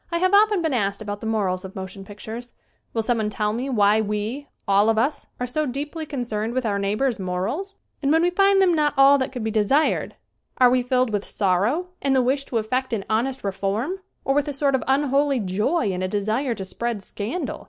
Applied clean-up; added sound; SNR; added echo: none; none; none; none.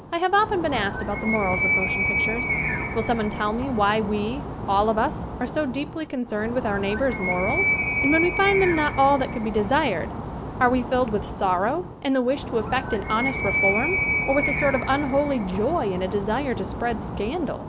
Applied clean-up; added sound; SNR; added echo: none; Animal; 3 dB; none.